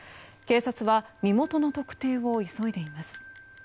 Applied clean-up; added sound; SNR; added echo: none; Bell; 10 dB; none.